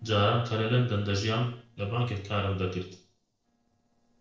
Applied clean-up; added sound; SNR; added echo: neural separator model SepFormer DNS4.